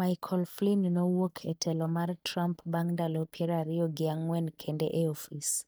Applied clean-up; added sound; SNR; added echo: neural mask model DeepFilterNet 3.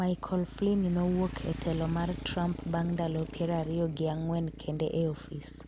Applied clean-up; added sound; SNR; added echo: none; Motorcycle; 11 dB; none.